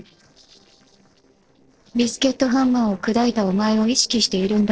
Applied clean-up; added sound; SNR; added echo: neural separator model SepFormer DNS4.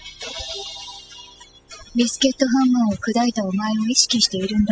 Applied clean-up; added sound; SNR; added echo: classical method spectral subtraction.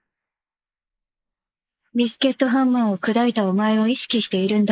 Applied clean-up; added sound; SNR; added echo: neural mask model Resemble Enhance denoiser.